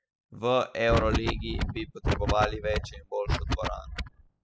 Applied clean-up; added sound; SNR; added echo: classical method spectral subtraction.